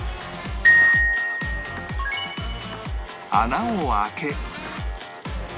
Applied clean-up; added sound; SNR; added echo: none; Glockenspiel; -4 dB; none.